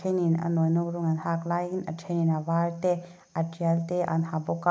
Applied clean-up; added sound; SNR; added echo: none; none; none; none.